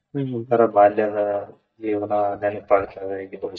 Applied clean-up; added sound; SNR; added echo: neural mask model DeepFilterNet 3.